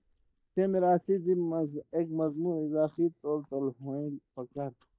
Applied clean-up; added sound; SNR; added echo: neural mask model DeepFilterNet 3.